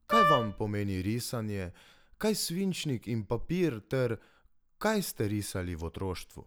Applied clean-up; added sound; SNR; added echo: none; Wind instrument, woodwind instrument; -5 dB; none.